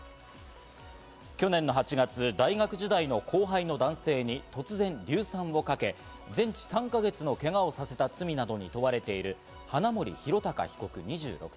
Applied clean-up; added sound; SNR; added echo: none; none; none; none.